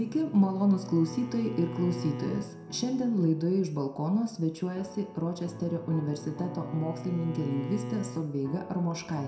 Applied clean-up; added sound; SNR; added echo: none; Bowed string instrument; 12 dB; reverberation time 0.6 s.